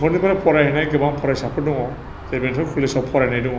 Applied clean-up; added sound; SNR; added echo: none; Aircraft; 16 dB; none.